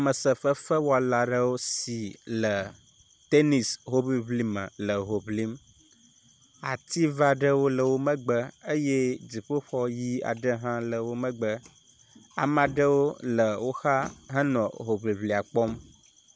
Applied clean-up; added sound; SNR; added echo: none; none; none; none.